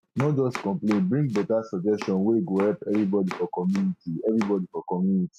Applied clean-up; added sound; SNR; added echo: neural mask model RNNoise.